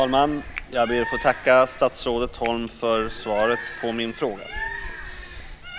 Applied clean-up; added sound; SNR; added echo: none; Finger snapping + Bird; 11 dB; none.